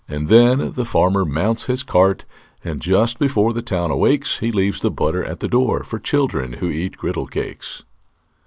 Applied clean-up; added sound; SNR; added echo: none; none; none; none.